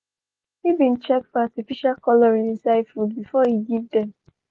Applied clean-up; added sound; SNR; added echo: none; none; none; none.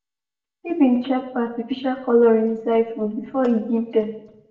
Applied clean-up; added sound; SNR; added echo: none; none; none; reverberation time 0.6 s.